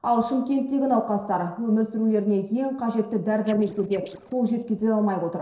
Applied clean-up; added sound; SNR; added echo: neural separator model SepFormer DNS4.